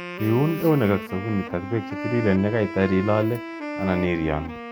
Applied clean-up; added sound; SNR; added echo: none; Wind instrument, woodwind instrument; 9 dB; none.